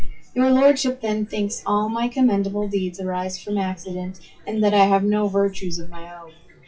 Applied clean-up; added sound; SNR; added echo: classical method WPE with log-MMSE.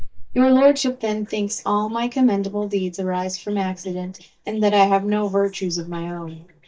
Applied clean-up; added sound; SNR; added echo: neural mask model DeepFilterNet 3.